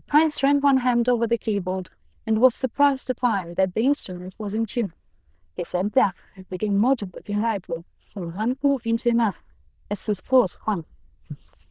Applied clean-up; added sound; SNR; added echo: neural diffusion model UNIVERSE++.